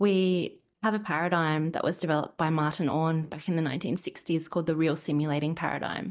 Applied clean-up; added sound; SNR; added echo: neural mask model DeepFilterNet 3.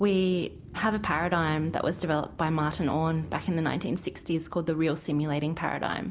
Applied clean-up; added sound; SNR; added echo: none; Motorcycle / Crow; 18 dB; none.